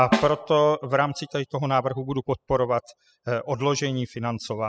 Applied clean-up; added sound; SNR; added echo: classical method spectral subtraction.